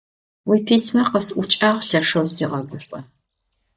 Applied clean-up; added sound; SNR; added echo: neural mask model DeepFilterNet 3.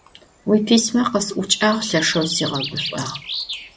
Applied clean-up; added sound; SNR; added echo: none; Bird; 11 dB; none.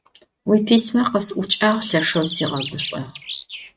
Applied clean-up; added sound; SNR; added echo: neural mask model RNNoise.